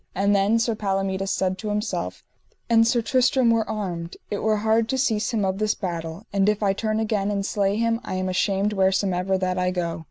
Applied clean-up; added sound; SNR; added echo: none; none; none; none.